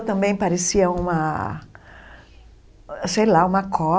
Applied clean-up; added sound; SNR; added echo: none; none; none; none.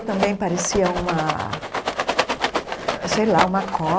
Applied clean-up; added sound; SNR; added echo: none; Rattle; 2 dB; none.